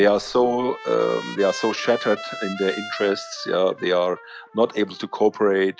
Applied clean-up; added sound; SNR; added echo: none; Trumpet; 15 dB; none.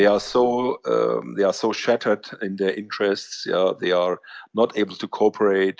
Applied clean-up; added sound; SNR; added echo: none; none; none; none.